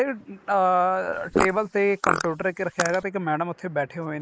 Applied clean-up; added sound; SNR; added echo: neural mask model Resemble Enhance denoiser.